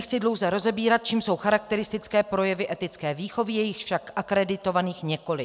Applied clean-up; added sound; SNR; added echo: none; none; none; none.